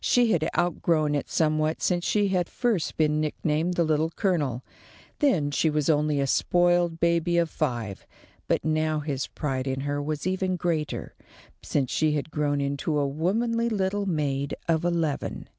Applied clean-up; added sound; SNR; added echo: none; none; none; none.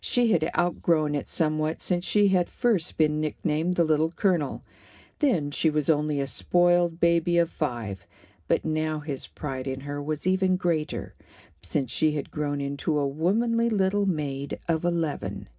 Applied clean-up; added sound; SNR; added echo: none; none; none; reverberation time 0.3 s.